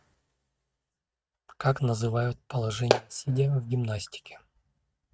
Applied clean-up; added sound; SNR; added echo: neural mask model RNNoise.